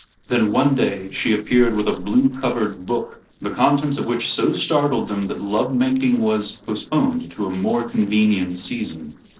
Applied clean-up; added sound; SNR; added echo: neural separator model SepFormer DNS4.